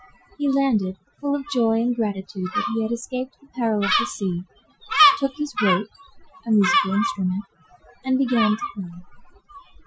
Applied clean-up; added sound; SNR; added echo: classical method Wiener filter.